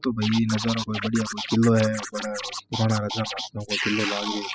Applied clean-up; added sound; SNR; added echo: classical method spectral subtraction.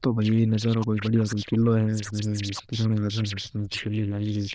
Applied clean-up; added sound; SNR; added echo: neural diffusion model UNIVERSE++.